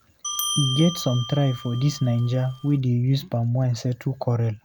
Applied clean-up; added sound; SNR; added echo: none; Bell; 9 dB; none.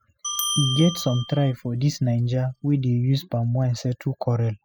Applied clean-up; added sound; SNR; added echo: classical method spectral subtraction.